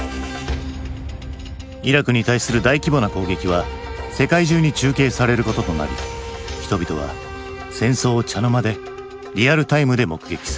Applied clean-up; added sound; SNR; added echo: none; none; none; none.